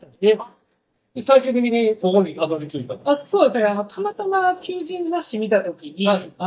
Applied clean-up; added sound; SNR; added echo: neural mask model DeepFilterNet 3.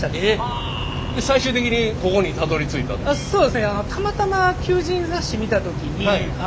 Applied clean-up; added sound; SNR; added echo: none; none; none; none.